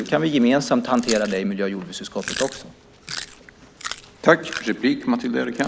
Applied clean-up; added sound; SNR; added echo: none; Chewing, mastication; 14 dB; none.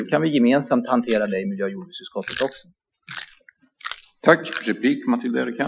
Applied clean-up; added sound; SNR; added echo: classical method Wiener filter.